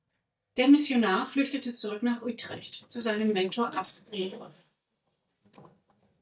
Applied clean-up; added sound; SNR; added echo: neural mask model DeepFilterNet 3.